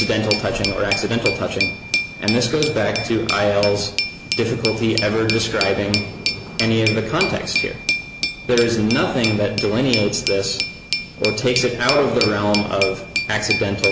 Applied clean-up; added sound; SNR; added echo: none; Glass; 5 dB; none.